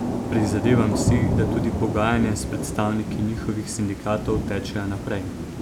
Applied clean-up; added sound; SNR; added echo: none; Thunder / Rain; 1 dB; none.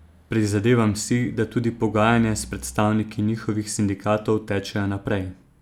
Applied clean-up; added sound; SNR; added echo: none; none; none; none.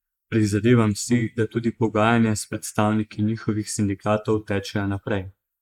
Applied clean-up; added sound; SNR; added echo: neural mask model Resemble Enhance denoiser.